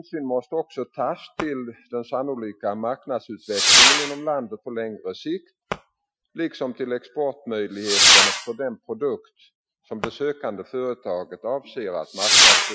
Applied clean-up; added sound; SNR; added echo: classical method Wiener filter.